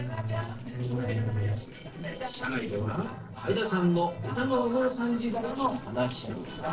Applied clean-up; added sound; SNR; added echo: neural separator model SepFormer DNS4.